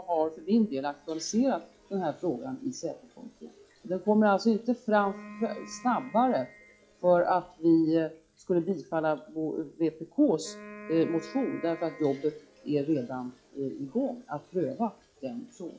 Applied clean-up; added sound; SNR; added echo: classical method log-MMSE.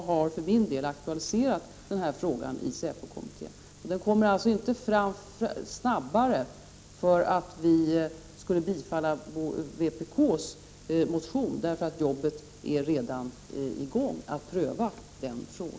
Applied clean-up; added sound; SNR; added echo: none; none; none; none.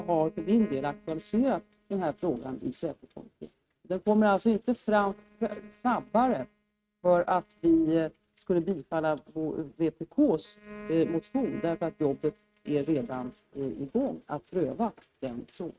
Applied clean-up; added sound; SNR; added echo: neural mask model RNNoise.